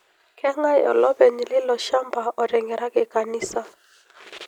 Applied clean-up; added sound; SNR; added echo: none; none; none; none.